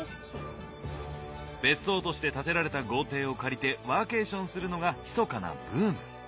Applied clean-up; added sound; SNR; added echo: none; none; none; none.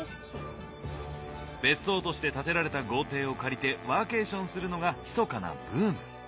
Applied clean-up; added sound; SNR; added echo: none; Wind instrument, woodwind instrument; 19 dB; none.